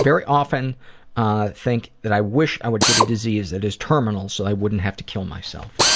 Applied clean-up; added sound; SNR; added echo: none; Drill; 5 dB; none.